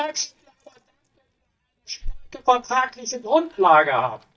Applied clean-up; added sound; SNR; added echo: neural mask model DeepFilterNet 3.